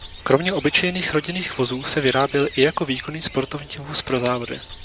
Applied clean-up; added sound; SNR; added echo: none; Bird; 16 dB; none.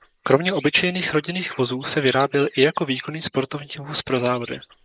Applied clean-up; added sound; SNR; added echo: neural mask model Resemble Enhance denoiser.